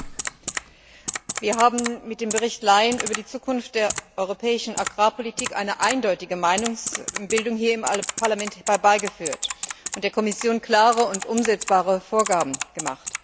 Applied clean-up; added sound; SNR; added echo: none; Typing; 9 dB; none.